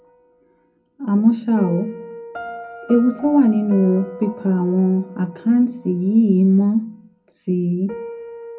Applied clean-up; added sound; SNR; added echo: none; Piano; 17 dB; reverberation time 0.4 s.